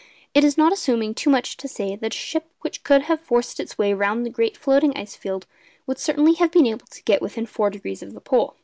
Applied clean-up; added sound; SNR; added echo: none; none; none; none.